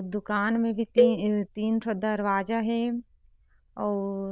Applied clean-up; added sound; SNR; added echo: neural diffusion model UNIVERSE++.